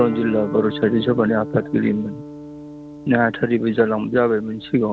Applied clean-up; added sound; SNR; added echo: none; Guitar; 12 dB; none.